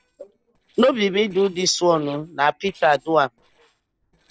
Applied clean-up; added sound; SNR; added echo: neural separator model SepFormer DNS4.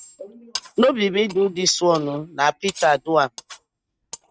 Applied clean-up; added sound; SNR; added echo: neural mask model RNNoise.